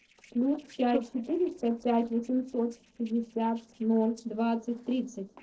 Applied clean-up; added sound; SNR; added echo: neural separator model SepFormer DNS4.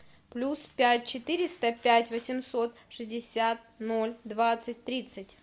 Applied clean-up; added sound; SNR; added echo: none; none; none; none.